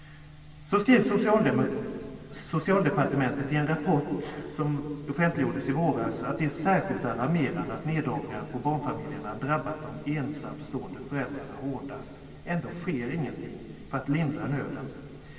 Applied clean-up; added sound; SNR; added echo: none; none; none; reverberation time 2.4 s.